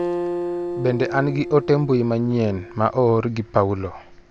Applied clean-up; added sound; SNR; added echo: none; Acoustic guitar; 9 dB; none.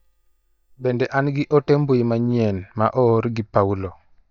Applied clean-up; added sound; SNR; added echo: neural mask model DeepFilterNet 3.